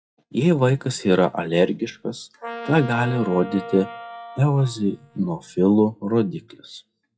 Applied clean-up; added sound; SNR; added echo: classical method WPE with log-MMSE.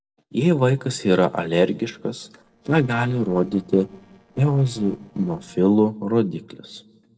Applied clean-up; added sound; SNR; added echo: neural separator model SepFormer DNS4.